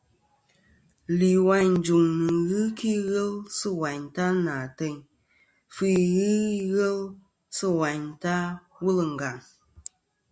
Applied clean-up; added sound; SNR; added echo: none; none; none; none.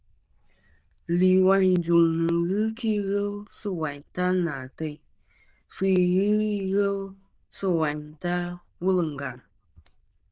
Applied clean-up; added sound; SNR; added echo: neural diffusion model UNIVERSE++.